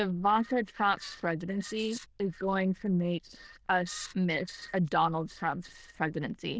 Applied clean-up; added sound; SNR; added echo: neural diffusion model UNIVERSE++.